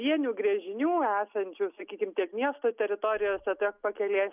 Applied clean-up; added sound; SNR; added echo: none; none; none; none.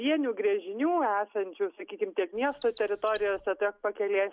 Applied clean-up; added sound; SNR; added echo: none; Chirp, tweet; 14 dB; none.